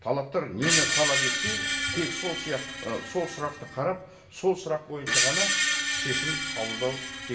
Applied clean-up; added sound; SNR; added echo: none; Screech; -2 dB; reverberation time 0.3 s.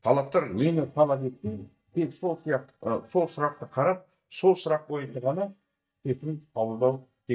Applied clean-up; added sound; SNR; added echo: neural mask model DeepFilterNet 3.